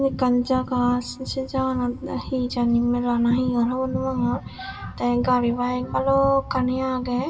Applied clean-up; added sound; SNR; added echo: none; none; none; reverberation time 2.2 s.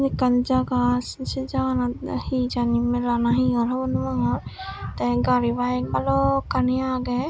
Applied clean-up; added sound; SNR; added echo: none; none; none; none.